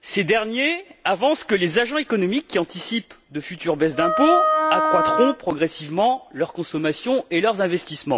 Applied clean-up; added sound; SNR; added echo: none; Wind instrument, woodwind instrument; -2 dB; none.